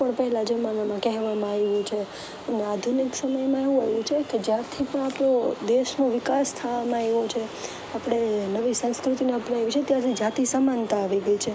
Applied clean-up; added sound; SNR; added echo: none; none; none; none.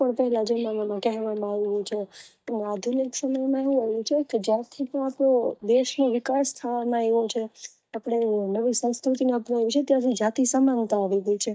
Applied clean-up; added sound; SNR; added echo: neural mask model DeepFilterNet 3.